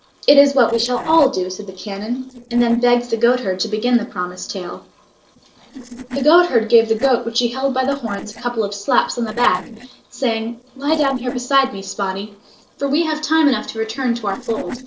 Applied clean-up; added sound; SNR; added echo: neural separator model SepFormer DNS4.